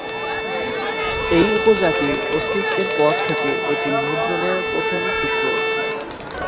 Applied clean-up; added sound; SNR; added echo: none; Crowd + Bowed string instrument; -2 dB; none.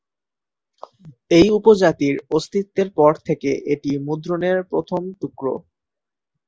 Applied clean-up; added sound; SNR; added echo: none; none; none; none.